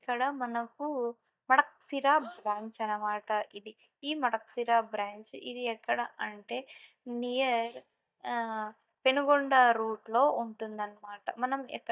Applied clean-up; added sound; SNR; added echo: neural mask model DeepFilterNet 3.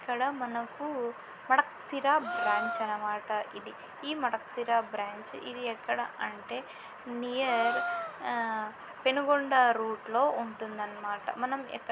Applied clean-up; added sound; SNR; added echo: none; Gasp; 7 dB; none.